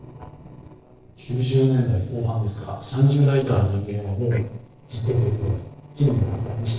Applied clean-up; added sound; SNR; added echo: neural separator model SepFormer DNS4.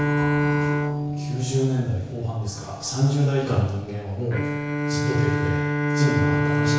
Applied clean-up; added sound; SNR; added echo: none; Bowed string instrument; -1 dB; reverberation time 1.1 s.